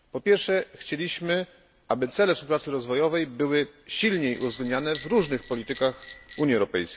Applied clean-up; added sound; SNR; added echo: none; Bell; 10 dB; none.